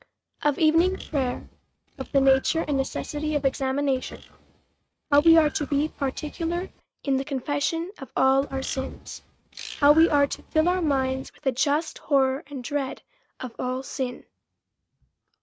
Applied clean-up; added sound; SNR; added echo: neural mask model RNNoise.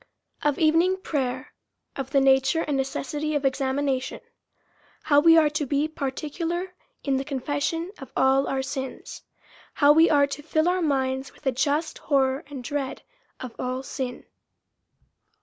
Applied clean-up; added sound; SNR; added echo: none; none; none; none.